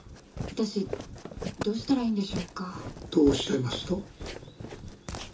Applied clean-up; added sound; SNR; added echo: none; Walk, footsteps; 8 dB; reverberation time 0.2 s.